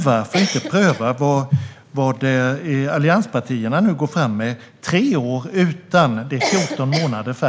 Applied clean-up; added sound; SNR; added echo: none; none; none; none.